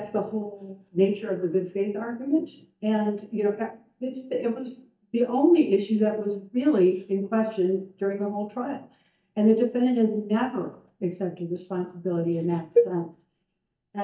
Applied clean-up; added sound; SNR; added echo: neural mask model DeepFilterNet 3.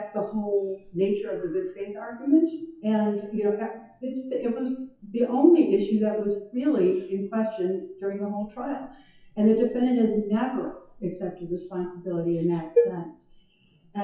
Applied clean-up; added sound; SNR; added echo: classical method WPE with log-MMSE.